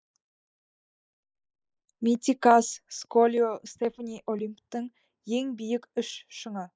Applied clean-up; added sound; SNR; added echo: neural mask model Resemble Enhance denoiser.